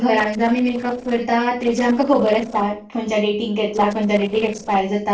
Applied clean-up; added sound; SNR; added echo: neural separator model SepFormer DNS4.